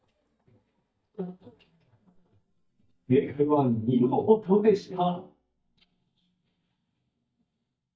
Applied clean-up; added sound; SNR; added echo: neural mask model DeepFilterNet 3.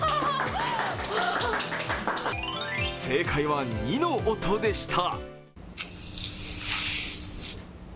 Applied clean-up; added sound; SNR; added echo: none; none; none; none.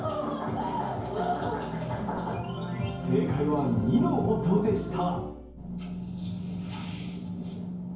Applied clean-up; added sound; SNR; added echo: none; Organ; 10 dB; reverberation time 0.9 s.